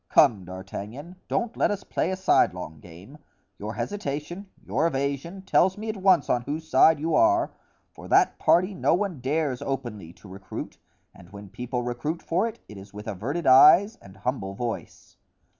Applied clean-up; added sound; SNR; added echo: none; none; none; none.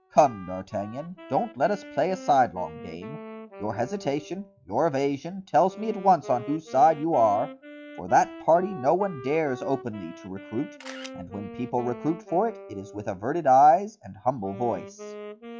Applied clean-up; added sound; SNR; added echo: classical method log-MMSE.